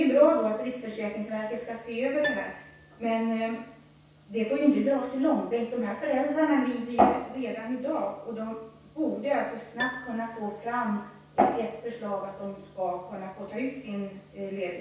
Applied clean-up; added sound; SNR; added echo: none; Piano; 18 dB; reverberation time 0.7 s.